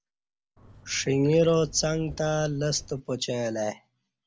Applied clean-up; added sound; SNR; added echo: none; Trickle, dribble / Chirp, tweet; 19 dB; none.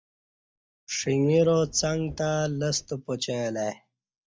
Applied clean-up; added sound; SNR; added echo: neural mask model DeepFilterNet 3.